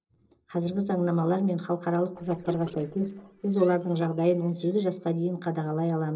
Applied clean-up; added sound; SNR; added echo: neural separator model SepFormer DNS4.